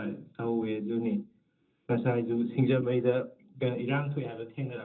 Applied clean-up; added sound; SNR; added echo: none; none; none; reverberation time 0.2 s.